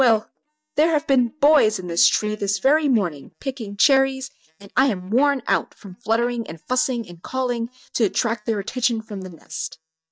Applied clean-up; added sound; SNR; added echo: neural mask model DeepFilterNet 3.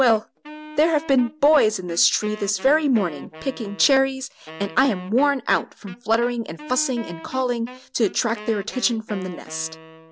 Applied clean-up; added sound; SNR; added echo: none; Wind instrument, woodwind instrument; 17 dB; none.